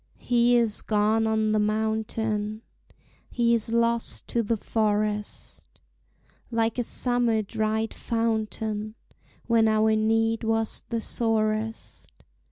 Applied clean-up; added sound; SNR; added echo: none; none; none; none.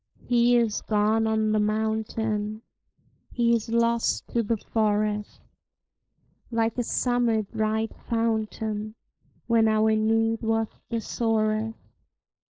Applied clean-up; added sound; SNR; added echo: neural mask model Resemble Enhance denoiser.